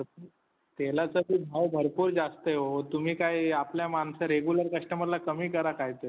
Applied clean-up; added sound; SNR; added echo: none; none; none; none.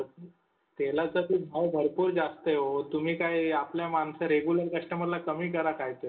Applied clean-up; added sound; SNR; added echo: none; none; none; reverberation time 0.2 s.